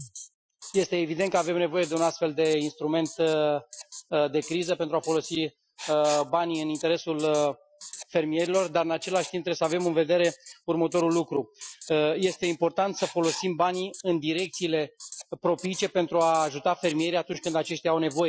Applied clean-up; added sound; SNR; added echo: classical method Wiener filter.